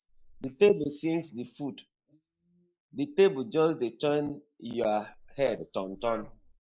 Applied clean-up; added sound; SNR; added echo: neural mask model Resemble Enhance denoiser.